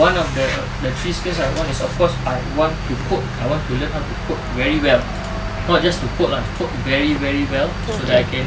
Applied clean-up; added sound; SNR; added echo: none; Crowd; 17 dB; none.